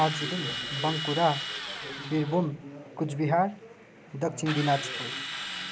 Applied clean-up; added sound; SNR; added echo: none; Drill; 7 dB; none.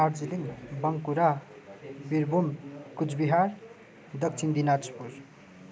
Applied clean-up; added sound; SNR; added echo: none; none; none; none.